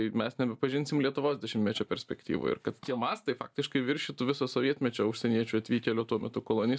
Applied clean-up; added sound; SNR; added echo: neural mask model DeepFilterNet 3.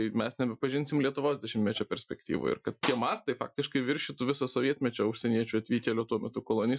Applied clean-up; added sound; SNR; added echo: classical method Wiener filter.